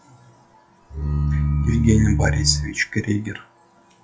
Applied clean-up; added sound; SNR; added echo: classical method log-MMSE.